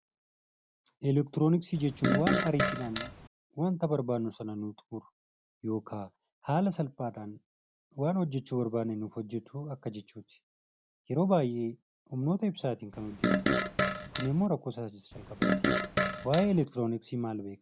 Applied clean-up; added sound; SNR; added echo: none; Fart; -2 dB; none.